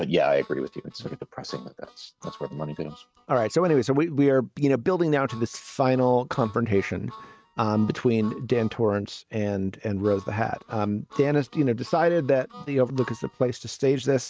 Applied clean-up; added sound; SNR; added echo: neural mask model RNNoise.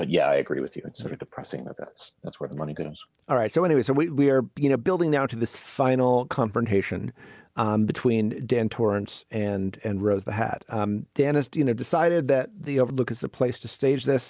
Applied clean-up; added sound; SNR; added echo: none; none; none; none.